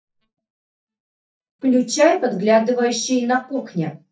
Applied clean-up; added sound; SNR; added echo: neural mask model DeepFilterNet 3.